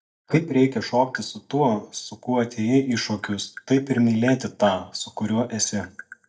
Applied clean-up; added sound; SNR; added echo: neural mask model DeepFilterNet 3.